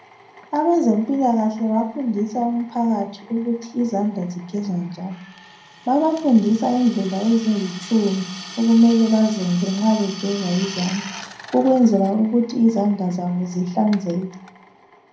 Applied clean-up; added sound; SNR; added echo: none; Drill; 19 dB; reverberation time 0.6 s.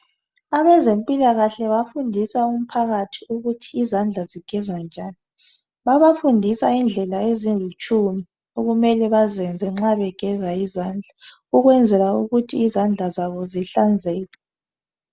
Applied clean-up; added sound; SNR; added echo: none; none; none; none.